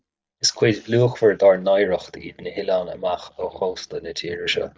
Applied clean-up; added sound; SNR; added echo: neural mask model DeepFilterNet 3.